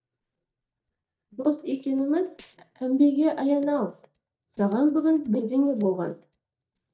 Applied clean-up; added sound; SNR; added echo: neural mask model DeepFilterNet 3.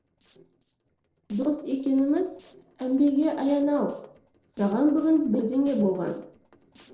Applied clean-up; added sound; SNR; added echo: neural separator model SepFormer DNS4.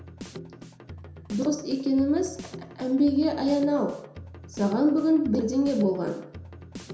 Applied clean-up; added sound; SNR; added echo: none; Drum kit; 16 dB; reverberation time 0.7 s.